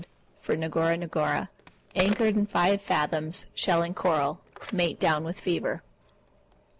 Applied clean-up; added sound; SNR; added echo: none; Telephone; 18 dB; none.